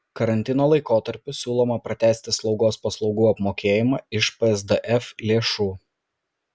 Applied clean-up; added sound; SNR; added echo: none; none; none; none.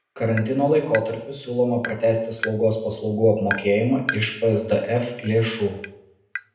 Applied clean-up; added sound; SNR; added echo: none; Tap; 13 dB; reverberation time 0.7 s.